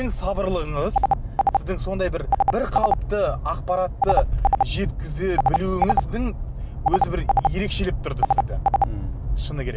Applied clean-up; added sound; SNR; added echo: none; Telephone; 0 dB; none.